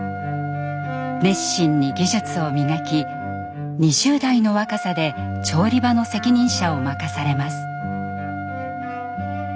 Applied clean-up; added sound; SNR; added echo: none; Trumpet; 10 dB; none.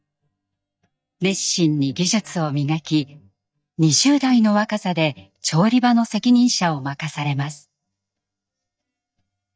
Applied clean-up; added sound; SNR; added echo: neural mask model DeepFilterNet 3.